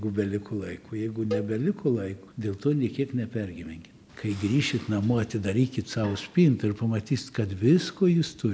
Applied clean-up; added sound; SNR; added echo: none; Cowbell; 12 dB; none.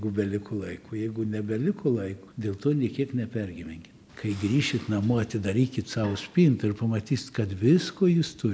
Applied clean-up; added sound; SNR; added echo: none; none; none; none.